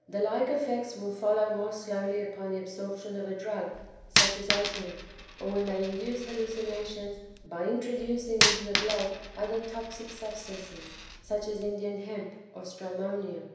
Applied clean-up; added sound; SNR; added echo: none; Coin (dropping); 0 dB; reverberation time 0.9 s.